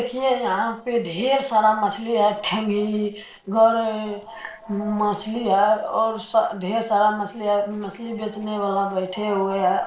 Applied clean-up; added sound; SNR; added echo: neural separator model SepFormer DNS4.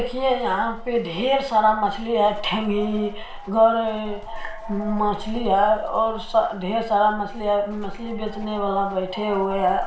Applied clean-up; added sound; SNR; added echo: none; Walk, footsteps; 12 dB; reverberation time 0.4 s.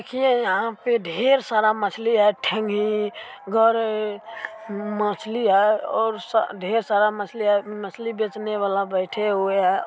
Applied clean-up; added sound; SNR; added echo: none; none; none; none.